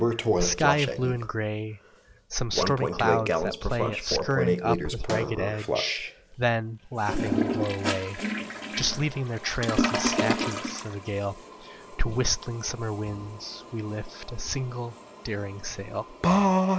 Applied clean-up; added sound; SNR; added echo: none; Toilet flush; 0 dB; none.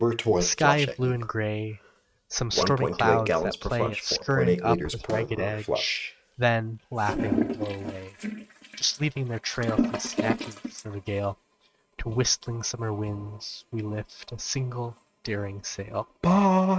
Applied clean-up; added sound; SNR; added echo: neural mask model RNNoise.